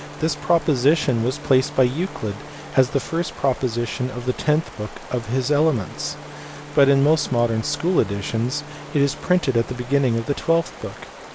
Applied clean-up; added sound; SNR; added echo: none; Bowed string instrument + Stream; 15 dB; none.